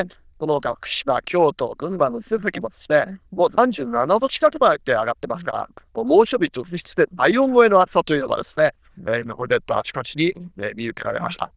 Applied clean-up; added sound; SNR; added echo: neural diffusion model UNIVERSE++.